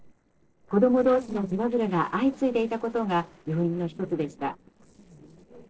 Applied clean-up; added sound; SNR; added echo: neural separator model SepFormer DNS4.